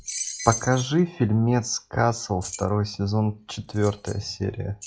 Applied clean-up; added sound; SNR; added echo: classical method log-MMSE.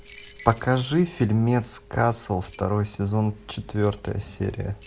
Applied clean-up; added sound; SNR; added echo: none; Keys jangling; 13 dB; none.